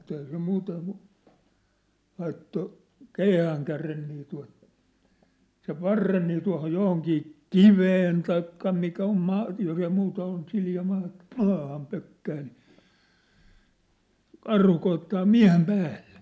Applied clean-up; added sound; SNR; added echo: none; none; none; none.